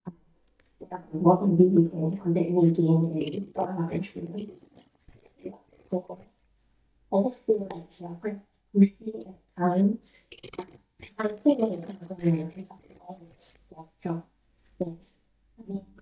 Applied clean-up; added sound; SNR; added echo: neural mask model DeepFilterNet 3.